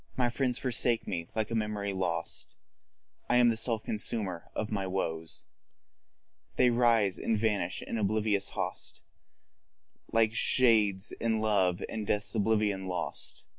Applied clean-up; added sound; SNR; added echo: none; none; none; none.